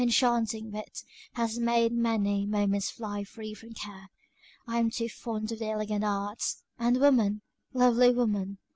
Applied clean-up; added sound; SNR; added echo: none; none; none; none.